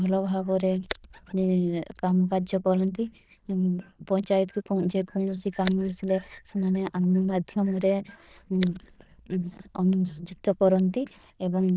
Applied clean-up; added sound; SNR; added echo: neural diffusion model UNIVERSE++.